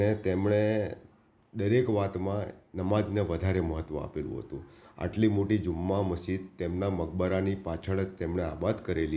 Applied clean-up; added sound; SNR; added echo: none; none; none; none.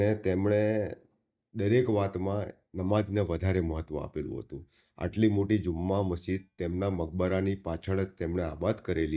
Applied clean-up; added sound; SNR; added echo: neural mask model DeepFilterNet 3.